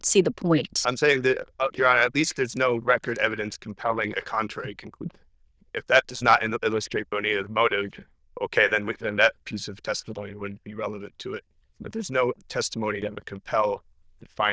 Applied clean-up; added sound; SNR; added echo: neural diffusion model UNIVERSE++.